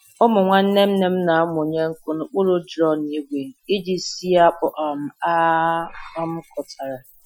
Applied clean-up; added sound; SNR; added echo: classical method Wiener filter.